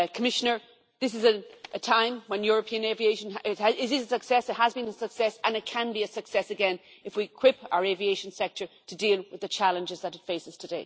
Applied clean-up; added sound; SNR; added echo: none; none; none; none.